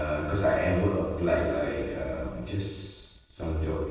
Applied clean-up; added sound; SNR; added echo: neural separator model SepFormer DNS4.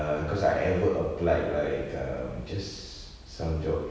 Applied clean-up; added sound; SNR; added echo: none; none; none; none.